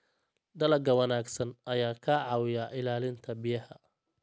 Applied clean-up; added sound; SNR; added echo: none; none; none; none.